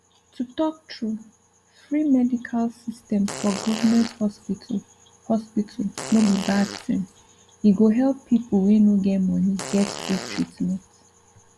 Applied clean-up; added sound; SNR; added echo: none; Fart; 12 dB; none.